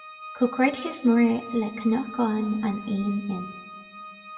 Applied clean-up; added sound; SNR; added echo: none; Organ; 16 dB; reverberation time 1.1 s.